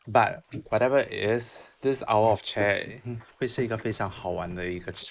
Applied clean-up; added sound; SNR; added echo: neural mask model Resemble Enhance denoiser.